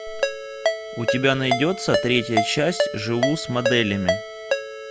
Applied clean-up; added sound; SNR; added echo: none; Ringtone; 2 dB; none.